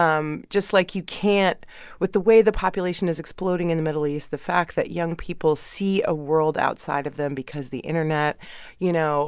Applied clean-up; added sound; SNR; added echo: none; none; none; none.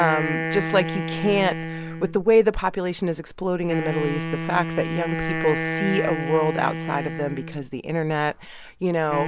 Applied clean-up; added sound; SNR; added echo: none; Wind instrument, woodwind instrument; 6 dB; none.